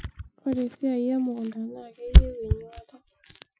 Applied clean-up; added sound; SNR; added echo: classical method Wiener filter.